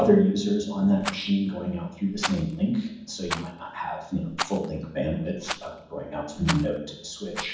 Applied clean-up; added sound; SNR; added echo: none; Rattle; 12 dB; reverberation time 1.2 s.